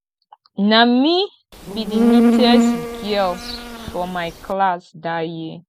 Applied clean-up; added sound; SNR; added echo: none; Insect; -2 dB; none.